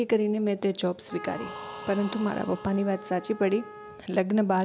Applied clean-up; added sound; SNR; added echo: none; Trumpet + Breathing; 15 dB; none.